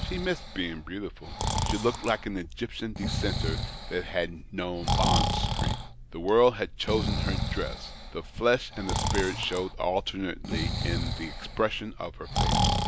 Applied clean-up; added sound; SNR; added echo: none; Breathing; 0 dB; none.